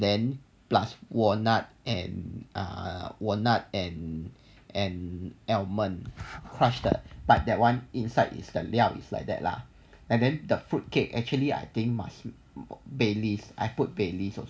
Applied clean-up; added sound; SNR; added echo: none; none; none; none.